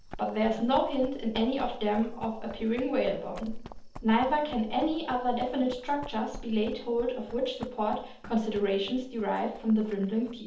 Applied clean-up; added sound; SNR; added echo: none; Run; 12 dB; reverberation time 0.6 s.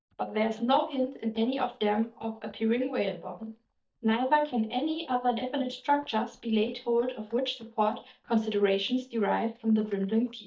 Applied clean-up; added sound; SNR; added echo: neural mask model DeepFilterNet 3.